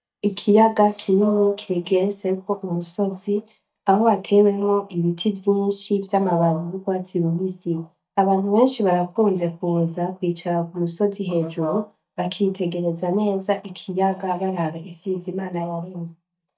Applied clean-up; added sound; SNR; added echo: neural mask model DeepFilterNet 3.